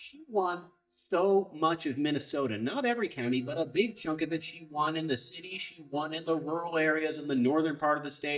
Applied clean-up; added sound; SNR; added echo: neural mask model DeepFilterNet 3.